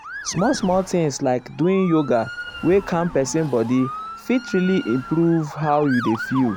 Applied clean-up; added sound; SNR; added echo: none; Motor vehicle (road) / Siren; 13 dB; none.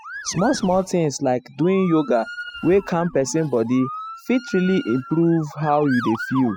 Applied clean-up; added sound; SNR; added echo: classical method spectral subtraction.